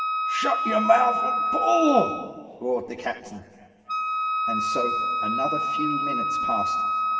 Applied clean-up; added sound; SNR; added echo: none; Wind instrument, woodwind instrument; -1 dB; reverberation time 2.4 s.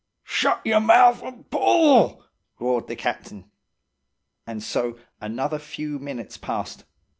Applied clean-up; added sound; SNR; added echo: none; none; none; none.